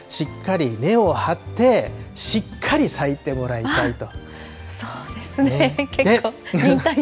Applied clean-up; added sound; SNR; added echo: none; none; none; none.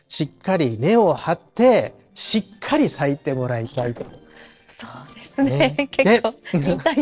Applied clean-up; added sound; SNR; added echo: neural separator model SepFormer DNS4.